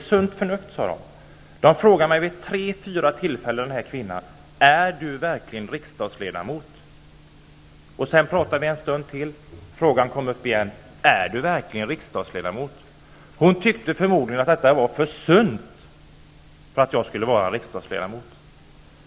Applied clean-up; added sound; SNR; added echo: none; none; none; none.